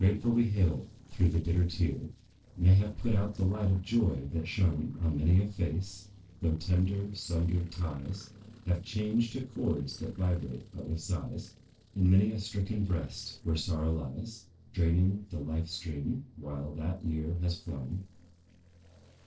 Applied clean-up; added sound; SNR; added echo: neural separator model SepFormer DNS4.